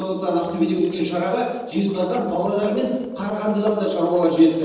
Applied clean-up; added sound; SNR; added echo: neural separator model SepFormer DNS4.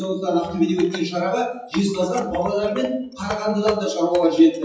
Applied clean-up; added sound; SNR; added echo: classical method WPE with log-MMSE.